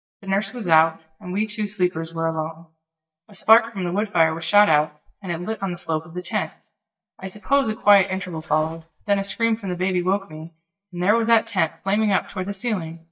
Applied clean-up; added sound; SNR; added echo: neural mask model DeepFilterNet 3.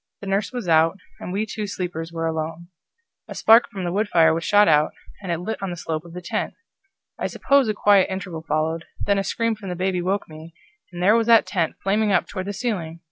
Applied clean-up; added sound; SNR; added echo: none; none; none; none.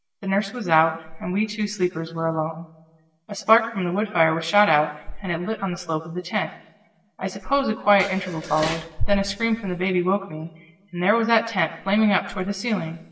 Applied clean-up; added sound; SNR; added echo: none; Dishes, pots, and pans; 12 dB; reverberation time 0.8 s.